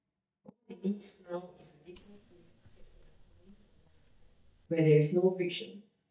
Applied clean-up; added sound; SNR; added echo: neural mask model DeepFilterNet 3.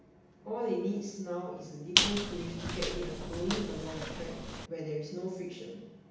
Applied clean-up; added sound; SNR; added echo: none; Squeak; -3 dB; reverberation time 0.9 s.